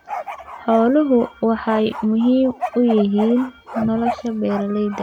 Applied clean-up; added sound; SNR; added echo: none; Bark; 12 dB; none.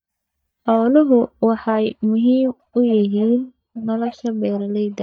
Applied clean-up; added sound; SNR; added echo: neural mask model DeepFilterNet 3.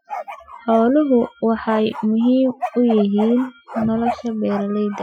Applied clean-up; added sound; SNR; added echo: classical method Wiener filter.